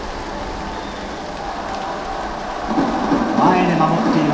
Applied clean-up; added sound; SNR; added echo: none; Rain; 13 dB; reverberation time 0.7 s.